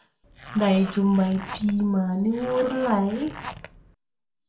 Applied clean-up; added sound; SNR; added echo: none; Zipper (clothing); 15 dB; reverberation time 0.3 s.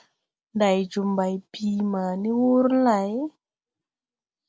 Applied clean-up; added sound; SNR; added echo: none; none; none; none.